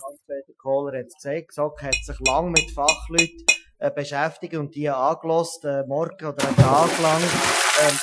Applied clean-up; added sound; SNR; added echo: classical method Wiener filter.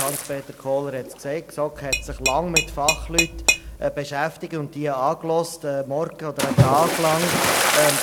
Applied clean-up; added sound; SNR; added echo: none; Splash, splatter + Tap / Glass; 0 dB; none.